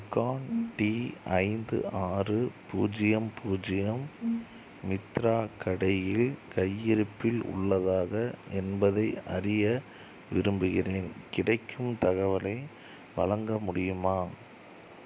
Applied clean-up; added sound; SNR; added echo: none; Brass instrument; 6 dB; none.